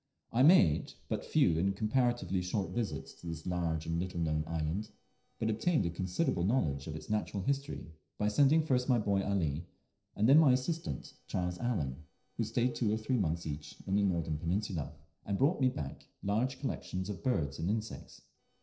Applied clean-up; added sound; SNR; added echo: neural separator model SepFormer DNS4.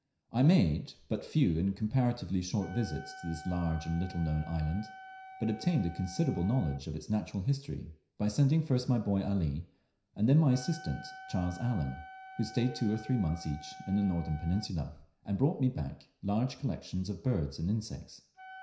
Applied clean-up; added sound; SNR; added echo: none; Wind instrument, woodwind instrument; 19 dB; reverberation time 0.5 s.